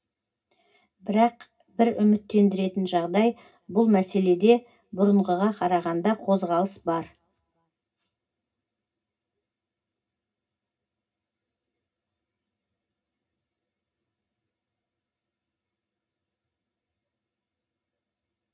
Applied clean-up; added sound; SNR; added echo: none; none; none; reverberation time 0.4 s.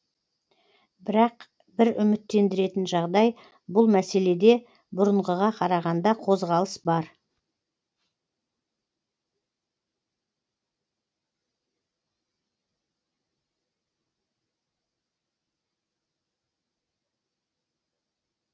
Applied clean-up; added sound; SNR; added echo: none; none; none; none.